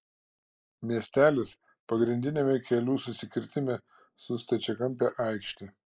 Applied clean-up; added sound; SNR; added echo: neural mask model Resemble Enhance denoiser.